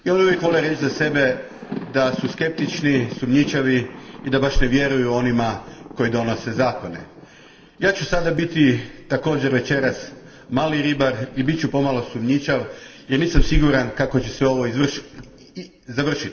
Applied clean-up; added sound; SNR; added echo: none; Thunder; 16 dB; reverberation time 1.9 s.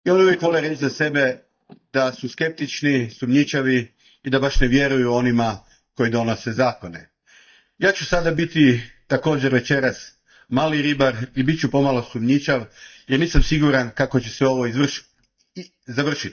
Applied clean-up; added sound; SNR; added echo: neural mask model DeepFilterNet 3.